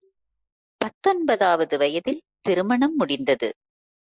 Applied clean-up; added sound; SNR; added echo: neural mask model Resemble Enhance denoiser.